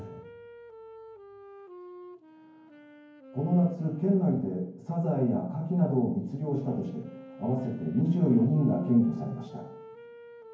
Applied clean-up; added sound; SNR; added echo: none; Wind instrument, woodwind instrument; 20 dB; reverberation time 0.9 s.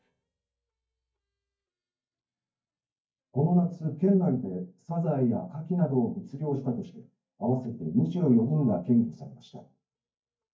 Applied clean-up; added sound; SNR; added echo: neural mask model DeepFilterNet 3.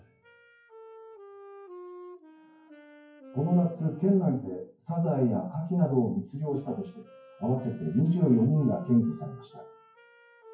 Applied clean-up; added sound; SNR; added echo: classical method WPE with log-MMSE.